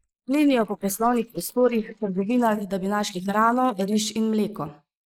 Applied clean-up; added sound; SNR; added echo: neural mask model Resemble Enhance denoiser.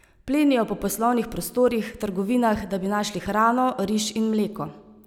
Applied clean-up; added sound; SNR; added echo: none; none; none; none.